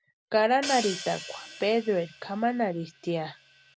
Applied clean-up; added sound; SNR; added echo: none; Hi-hat; 12 dB; none.